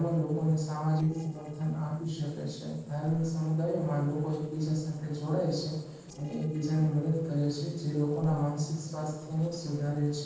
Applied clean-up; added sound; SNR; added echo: neural separator model SepFormer DNS4.